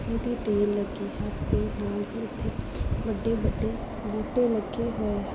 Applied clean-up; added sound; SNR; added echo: none; none; none; none.